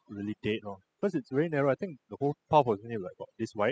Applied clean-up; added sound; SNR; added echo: classical method spectral subtraction.